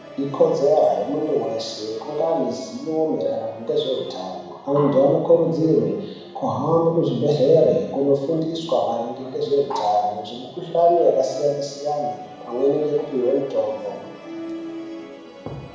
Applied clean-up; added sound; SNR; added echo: none; Musical instrument; 19 dB; reverberation time 1.1 s.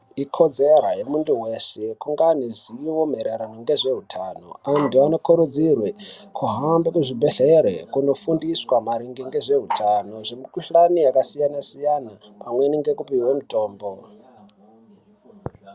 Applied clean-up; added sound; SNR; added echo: none; none; none; none.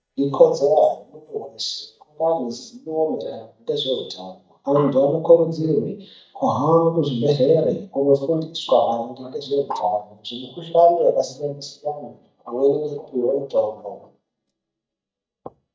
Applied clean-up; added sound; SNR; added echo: neural mask model DeepFilterNet 3.